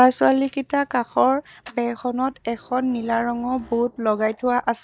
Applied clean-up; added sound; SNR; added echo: neural mask model DeepFilterNet 3.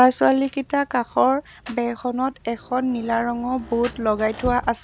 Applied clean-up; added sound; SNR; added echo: none; Rain; 18 dB; none.